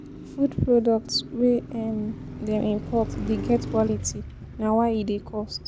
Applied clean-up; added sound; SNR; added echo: none; Car passing by; 10 dB; none.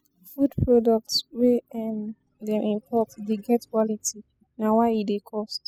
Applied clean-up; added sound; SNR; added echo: classical method spectral subtraction.